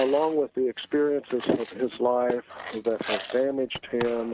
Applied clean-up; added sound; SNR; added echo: neural mask model RNNoise.